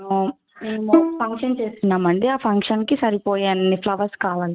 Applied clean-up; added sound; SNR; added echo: neural mask model RNNoise.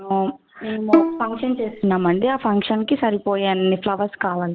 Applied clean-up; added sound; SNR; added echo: none; Bowed string instrument; 2 dB; none.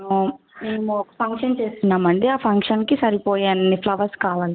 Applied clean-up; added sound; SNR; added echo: none; none; none; none.